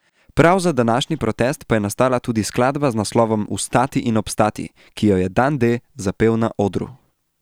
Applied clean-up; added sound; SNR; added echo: none; none; none; none.